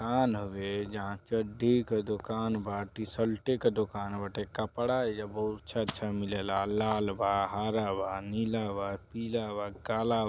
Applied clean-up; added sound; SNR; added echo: none; Rattle (instrument); -2 dB; none.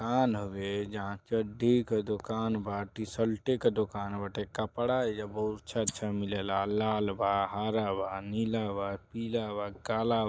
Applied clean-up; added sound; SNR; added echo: neural mask model DeepFilterNet 3.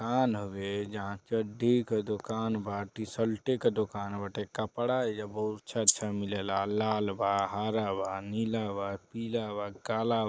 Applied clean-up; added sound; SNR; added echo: neural mask model Resemble Enhance denoiser.